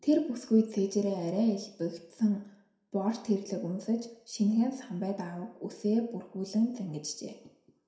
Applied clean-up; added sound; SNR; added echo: none; none; none; reverberation time 0.6 s.